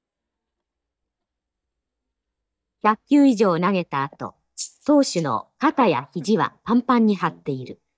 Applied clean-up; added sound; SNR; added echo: neural mask model DeepFilterNet 3.